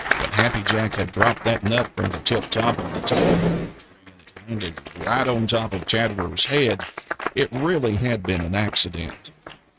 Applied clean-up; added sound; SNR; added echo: neural mask model RNNoise.